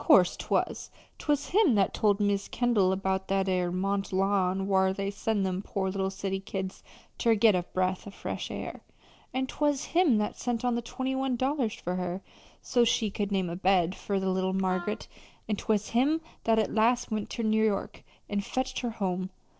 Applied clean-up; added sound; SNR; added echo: neural separator model SepFormer DNS4.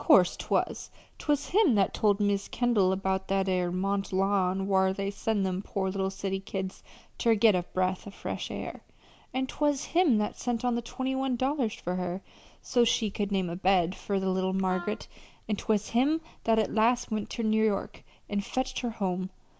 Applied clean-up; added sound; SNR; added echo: none; Wind instrument, woodwind instrument; 17 dB; none.